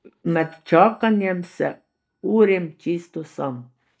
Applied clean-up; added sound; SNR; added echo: neural mask model DeepFilterNet 3.